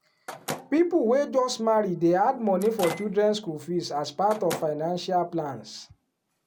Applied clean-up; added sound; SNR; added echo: none; Microwave oven; 16 dB; none.